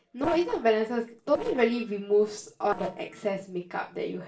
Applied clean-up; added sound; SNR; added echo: neural separator model SepFormer DNS4.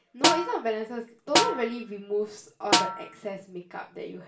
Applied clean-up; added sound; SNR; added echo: none; Snare drum; -4 dB; reverberation time 0.3 s.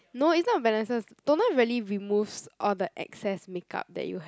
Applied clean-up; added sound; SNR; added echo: none; none; none; none.